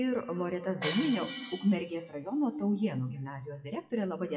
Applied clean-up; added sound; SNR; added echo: classical method WPE with log-MMSE.